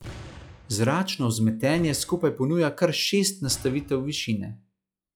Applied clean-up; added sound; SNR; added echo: classical method log-MMSE.